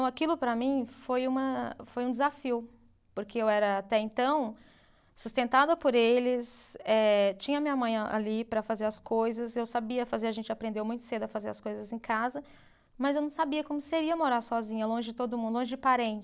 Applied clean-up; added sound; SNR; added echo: none; none; none; none.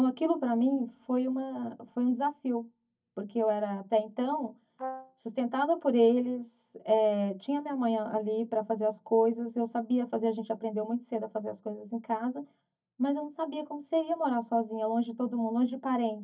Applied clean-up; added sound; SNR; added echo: neural mask model DeepFilterNet 3.